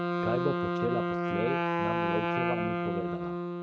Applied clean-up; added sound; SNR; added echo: neural mask model RNNoise.